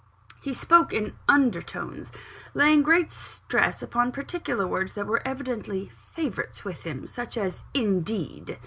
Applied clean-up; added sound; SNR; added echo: none; none; none; none.